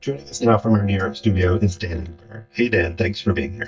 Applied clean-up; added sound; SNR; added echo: neural mask model DeepFilterNet 3.